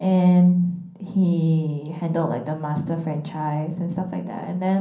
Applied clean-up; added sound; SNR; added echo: none; none; none; reverberation time 0.6 s.